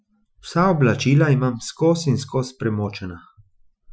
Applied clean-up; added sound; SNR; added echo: classical method Wiener filter.